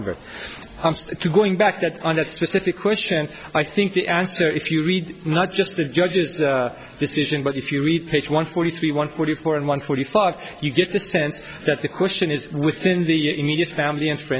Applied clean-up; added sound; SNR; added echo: none; none; none; none.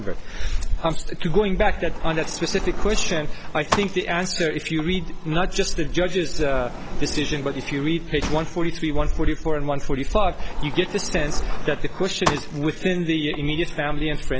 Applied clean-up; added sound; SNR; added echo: none; Sliding door; -1 dB; none.